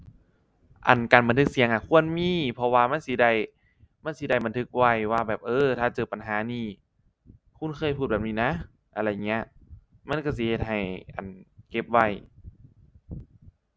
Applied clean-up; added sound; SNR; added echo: none; none; none; none.